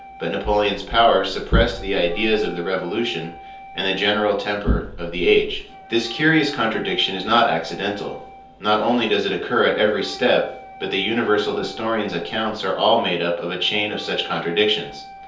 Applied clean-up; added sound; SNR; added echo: none; Wind instrument, woodwind instrument; 20 dB; reverberation time 0.5 s.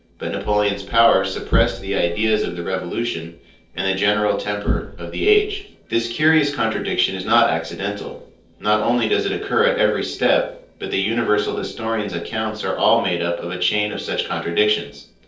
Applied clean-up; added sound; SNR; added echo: neural separator model SepFormer DNS4.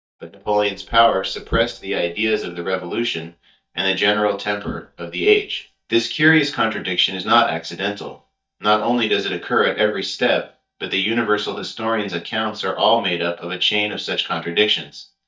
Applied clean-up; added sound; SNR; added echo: neural mask model DeepFilterNet 3.